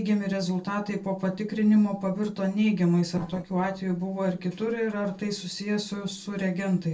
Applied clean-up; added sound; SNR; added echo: neural separator model SepFormer DNS4.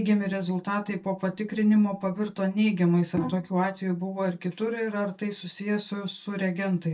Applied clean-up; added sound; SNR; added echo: neural mask model DeepFilterNet 3.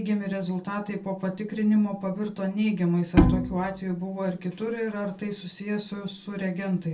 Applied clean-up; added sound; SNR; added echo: none; Bowed string instrument; -3 dB; reverberation time 0.2 s.